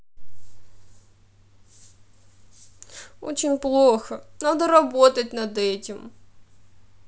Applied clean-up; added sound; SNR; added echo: none; none; none; none.